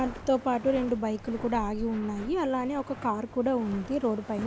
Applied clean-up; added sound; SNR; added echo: none; Walk, footsteps; 14 dB; none.